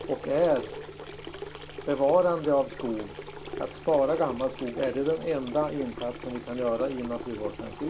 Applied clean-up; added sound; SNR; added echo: none; Sink (filling or washing) / Water tap, faucet; 12 dB; reverberation time 0.2 s.